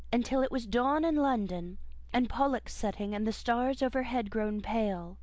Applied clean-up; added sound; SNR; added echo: none; none; none; none.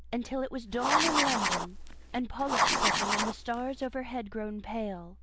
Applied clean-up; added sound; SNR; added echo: none; Writing; -4 dB; none.